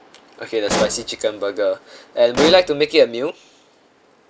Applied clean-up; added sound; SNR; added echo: none; Explosion; 7 dB; none.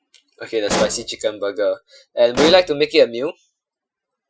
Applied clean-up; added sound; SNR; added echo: classical method Wiener filter.